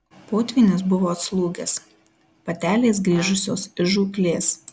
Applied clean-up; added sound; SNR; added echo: none; Brass instrument; 18 dB; none.